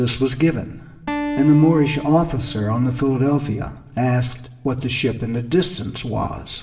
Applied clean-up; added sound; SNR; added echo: none; Acoustic guitar; 11 dB; reverberation time 0.8 s.